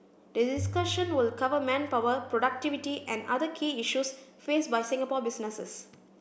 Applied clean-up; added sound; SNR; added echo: none; Bowed string instrument; 10 dB; none.